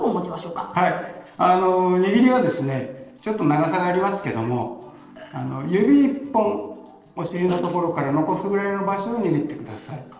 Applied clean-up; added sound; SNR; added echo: neural separator model SepFormer DNS4.